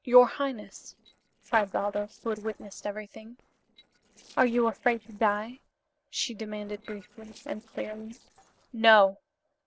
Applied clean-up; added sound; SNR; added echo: neural separator model SepFormer DNS4.